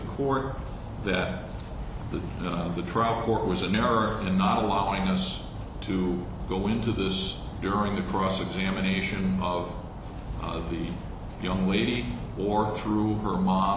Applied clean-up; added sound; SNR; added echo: none; Stream; 16 dB; none.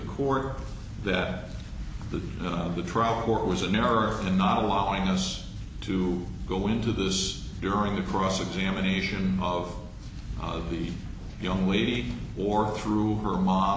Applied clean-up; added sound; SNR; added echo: none; none; none; none.